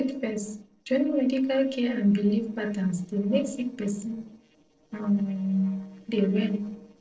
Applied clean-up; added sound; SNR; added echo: neural separator model SepFormer DNS4.